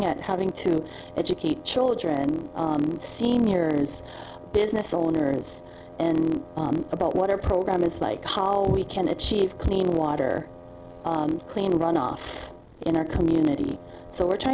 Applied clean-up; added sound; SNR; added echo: none; Wind instrument, woodwind instrument; 20 dB; none.